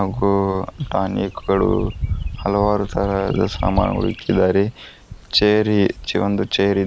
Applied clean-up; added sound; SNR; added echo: none; Bird vocalization, bird call, bird song; 11 dB; none.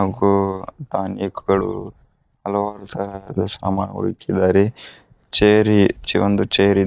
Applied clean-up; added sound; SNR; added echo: neural mask model DeepFilterNet 3.